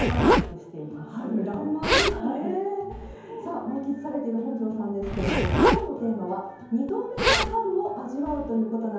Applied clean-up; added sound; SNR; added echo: none; Zipper (clothing); -1 dB; reverberation time 0.9 s.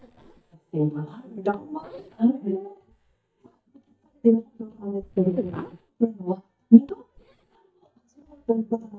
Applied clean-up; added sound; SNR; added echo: neural mask model DeepFilterNet 3.